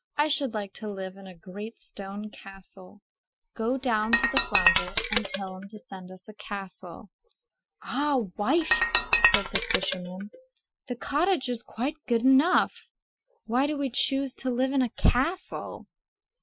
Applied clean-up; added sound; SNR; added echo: classical method Wiener filter.